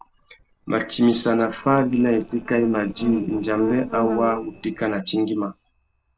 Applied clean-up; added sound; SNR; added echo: neural separator model SepFormer DNS4.